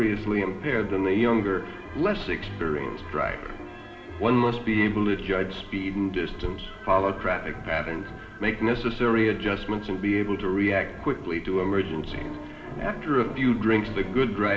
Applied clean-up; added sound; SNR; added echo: none; none; none; reverberation time 1.1 s.